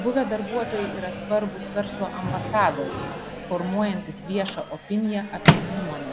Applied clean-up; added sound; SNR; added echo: none; Microwave oven; 1 dB; none.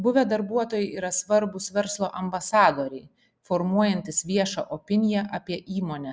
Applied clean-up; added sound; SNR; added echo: none; none; none; none.